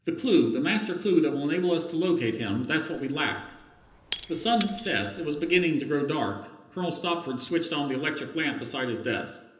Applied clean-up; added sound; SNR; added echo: none; Shatter / Crushing; 8 dB; reverberation time 0.8 s.